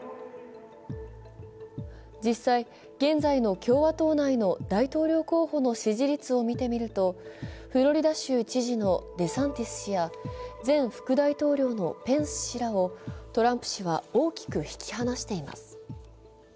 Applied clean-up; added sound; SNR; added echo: none; none; none; none.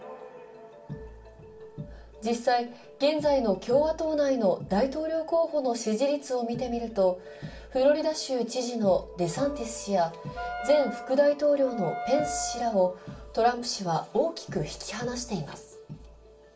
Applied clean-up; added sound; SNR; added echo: none; Wind instrument, woodwind instrument; 9 dB; reverberation time 0.3 s.